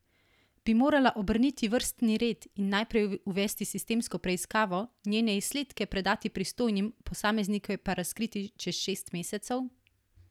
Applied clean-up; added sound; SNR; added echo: none; none; none; none.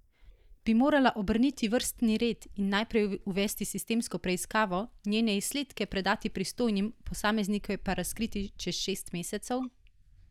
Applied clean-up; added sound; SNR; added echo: neural mask model DeepFilterNet 3.